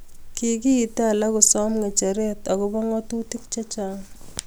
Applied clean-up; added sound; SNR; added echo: none; Chewing, mastication / Livestock, farm animals, working animals; 17 dB; none.